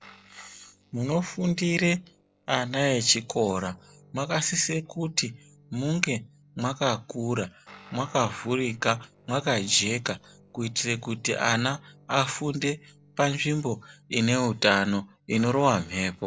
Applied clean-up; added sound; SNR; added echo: neural separator model SepFormer DNS4.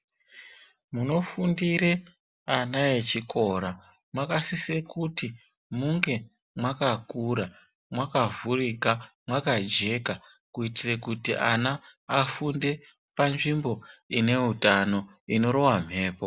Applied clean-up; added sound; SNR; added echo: none; none; none; none.